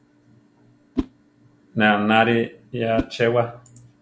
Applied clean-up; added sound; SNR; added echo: none; Whoosh, swoosh, swish; 12 dB; none.